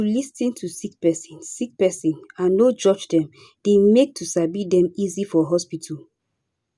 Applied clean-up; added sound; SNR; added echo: none; none; none; none.